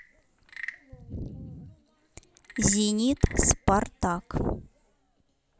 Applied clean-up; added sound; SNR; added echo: none; Wood / Percussion / Frog; 18 dB; none.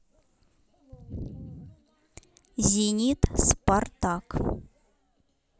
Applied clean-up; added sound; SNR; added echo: none; none; none; none.